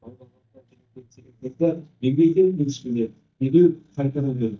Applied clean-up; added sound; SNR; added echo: neural mask model DeepFilterNet 3.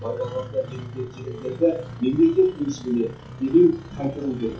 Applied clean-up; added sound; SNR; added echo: classical method WPE with log-MMSE.